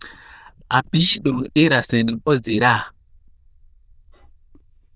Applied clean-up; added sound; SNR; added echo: neural diffusion model UNIVERSE++.